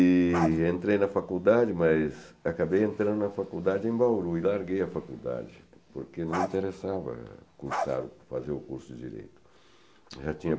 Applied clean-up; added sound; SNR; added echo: none; Bark; 9 dB; none.